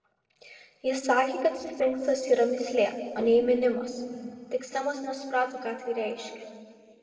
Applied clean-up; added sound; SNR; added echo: neural separator model SepFormer DNS4.